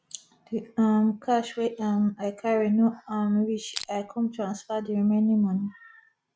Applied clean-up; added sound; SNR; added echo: none; Crushing; 11 dB; none.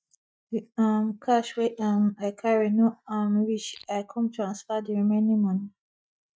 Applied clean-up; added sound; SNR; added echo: neural mask model DeepFilterNet 3.